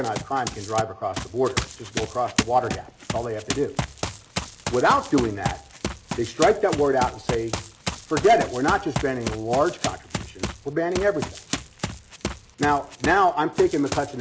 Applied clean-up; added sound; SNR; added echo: none; Run; 7 dB; none.